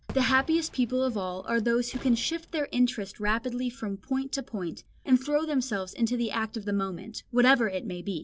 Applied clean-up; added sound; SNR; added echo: none; Slam + Fireworks; 18 dB; none.